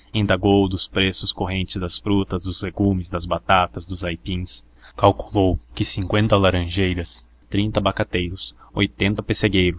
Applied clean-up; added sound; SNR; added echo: none; none; none; none.